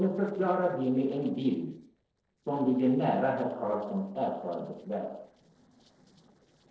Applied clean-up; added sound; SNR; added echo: neural separator model SepFormer DNS4.